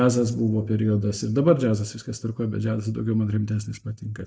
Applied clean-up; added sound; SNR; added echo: neural mask model DeepFilterNet 3.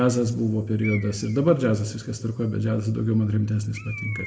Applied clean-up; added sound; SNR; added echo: none; Bird; 18 dB; reverberation time 1.0 s.